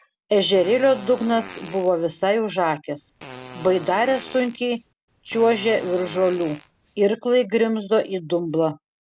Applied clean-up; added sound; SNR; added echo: none; Fart; 17 dB; none.